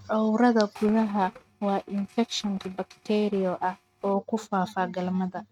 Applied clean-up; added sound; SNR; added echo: neural mask model RNNoise.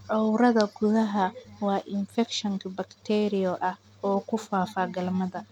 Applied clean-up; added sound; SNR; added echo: none; none; none; none.